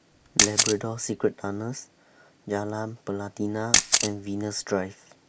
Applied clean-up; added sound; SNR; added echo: none; Camera; -5 dB; none.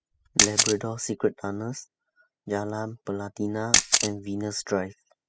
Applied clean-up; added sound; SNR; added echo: classical method spectral subtraction.